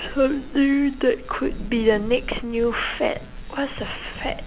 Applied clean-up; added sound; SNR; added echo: none; Thunder / Rain; 11 dB; none.